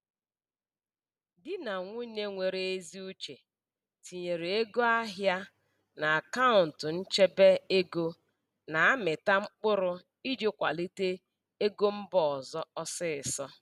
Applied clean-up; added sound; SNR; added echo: none; none; none; none.